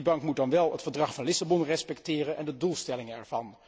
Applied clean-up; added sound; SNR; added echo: none; none; none; none.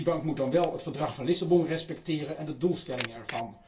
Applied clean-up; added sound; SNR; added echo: none; Camera; 16 dB; reverberation time 0.2 s.